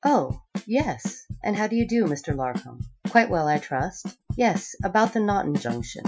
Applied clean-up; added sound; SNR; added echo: classical method Wiener filter.